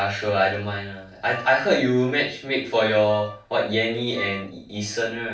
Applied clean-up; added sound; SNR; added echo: none; Wind instrument, woodwind instrument; 18 dB; reverberation time 0.3 s.